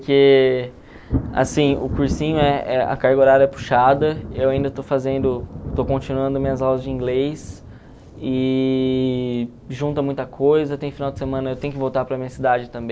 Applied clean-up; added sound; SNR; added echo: none; Thunder; 12 dB; none.